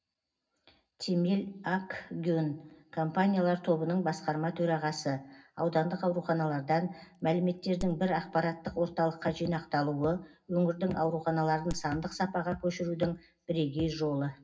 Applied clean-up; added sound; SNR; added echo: none; Crack; 15 dB; reverberation time 0.4 s.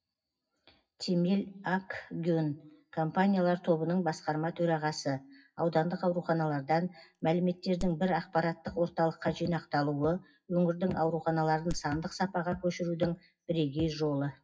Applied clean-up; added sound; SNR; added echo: classical method WPE with log-MMSE.